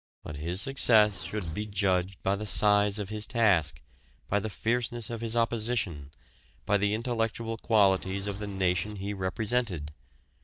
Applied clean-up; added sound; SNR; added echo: neural mask model DeepFilterNet 3.